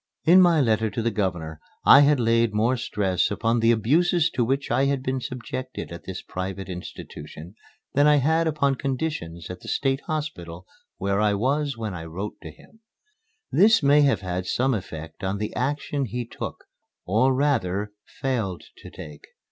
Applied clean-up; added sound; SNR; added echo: none; none; none; none.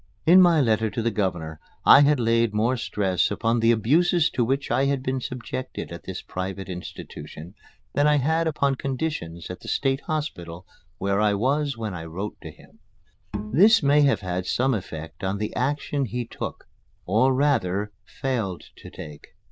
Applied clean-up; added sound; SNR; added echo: neural diffusion model UNIVERSE++.